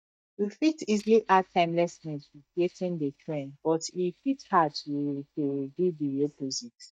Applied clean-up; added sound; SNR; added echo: neural mask model DeepFilterNet 3.